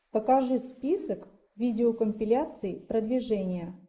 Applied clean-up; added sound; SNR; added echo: neural mask model Resemble Enhance denoiser.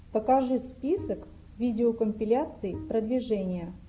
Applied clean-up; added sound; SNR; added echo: none; Bowed string instrument; 16 dB; none.